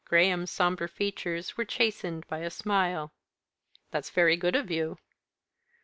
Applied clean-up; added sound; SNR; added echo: none; none; none; none.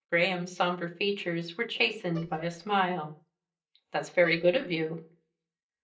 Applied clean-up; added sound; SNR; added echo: neural mask model DeepFilterNet 3.